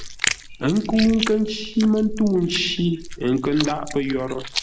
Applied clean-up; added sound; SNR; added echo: none; Chewing, mastication; 9 dB; none.